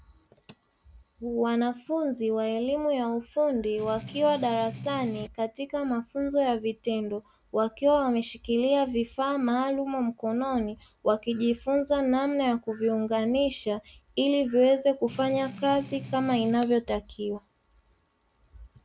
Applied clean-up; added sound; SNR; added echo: none; Strum; 13 dB; none.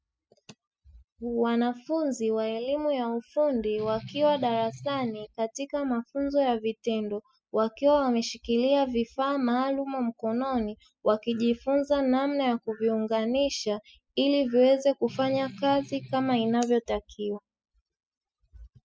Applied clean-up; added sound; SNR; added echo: classical method spectral subtraction.